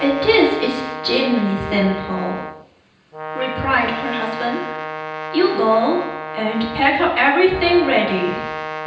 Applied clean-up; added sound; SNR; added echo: none; Brass instrument; 9 dB; reverberation time 0.9 s.